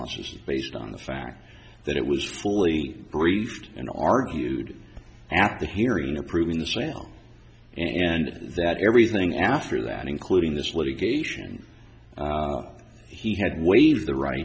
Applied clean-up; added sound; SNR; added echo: none; none; none; none.